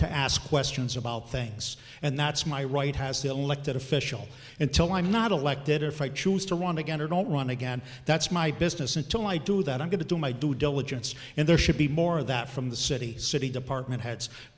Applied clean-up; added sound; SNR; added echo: none; none; none; none.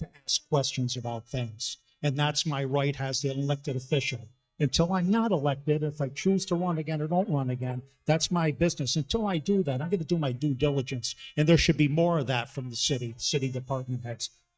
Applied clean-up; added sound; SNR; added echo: neural mask model DeepFilterNet 3.